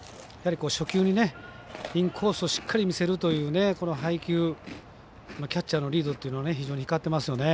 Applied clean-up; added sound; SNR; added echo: none; Chewing, mastication; 20 dB; none.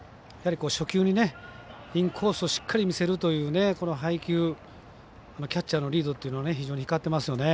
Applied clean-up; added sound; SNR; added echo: none; none; none; none.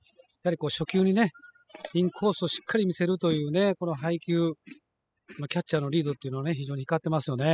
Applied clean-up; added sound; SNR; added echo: classical method spectral subtraction.